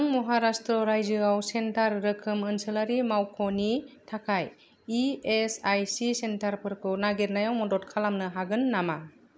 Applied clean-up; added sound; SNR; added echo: none; none; none; none.